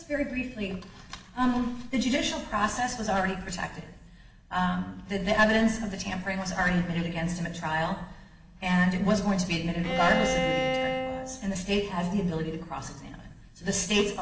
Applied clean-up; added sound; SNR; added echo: none; Bowed string instrument; 1 dB; reverberation time 1.3 s.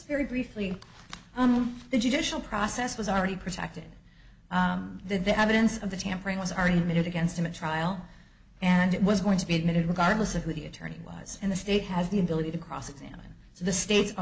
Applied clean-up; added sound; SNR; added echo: none; none; none; none.